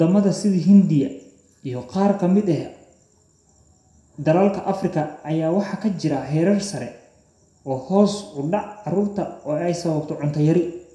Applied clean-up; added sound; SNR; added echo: none; none; none; reverberation time 0.6 s.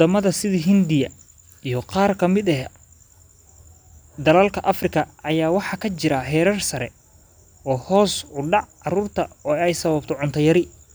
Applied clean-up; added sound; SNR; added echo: none; none; none; none.